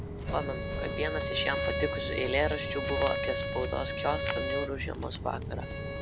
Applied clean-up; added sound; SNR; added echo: none; Walk, footsteps + Bowed string instrument; -1 dB; none.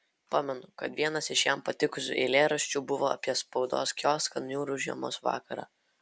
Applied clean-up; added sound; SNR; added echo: none; none; none; none.